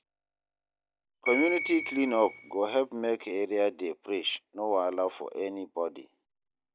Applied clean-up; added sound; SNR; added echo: none; Bell; -1 dB; none.